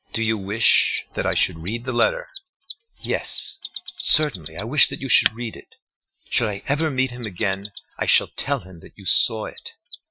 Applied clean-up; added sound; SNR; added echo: classical method Wiener filter.